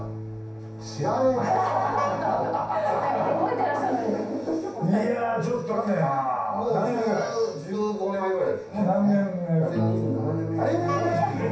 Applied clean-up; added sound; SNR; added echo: none; Harp; 11 dB; reverberation time 0.7 s.